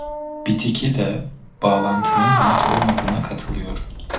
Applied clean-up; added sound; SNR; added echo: none; Keys jangling; 1 dB; reverberation time 0.3 s.